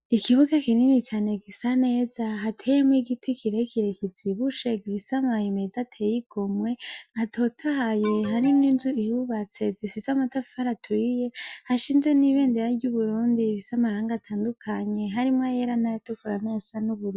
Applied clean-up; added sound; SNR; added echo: none; Alarm; 16 dB; none.